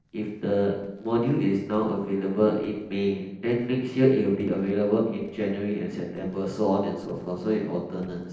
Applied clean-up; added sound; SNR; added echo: neural separator model SepFormer DNS4.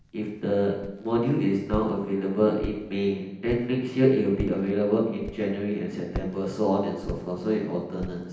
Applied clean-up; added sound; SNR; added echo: none; Walk, footsteps; 15 dB; reverberation time 0.9 s.